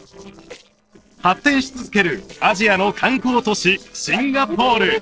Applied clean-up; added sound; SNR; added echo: neural separator model SepFormer DNS4.